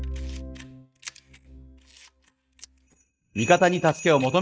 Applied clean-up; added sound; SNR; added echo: neural mask model RNNoise.